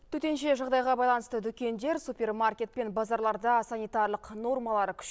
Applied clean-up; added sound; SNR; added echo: none; none; none; none.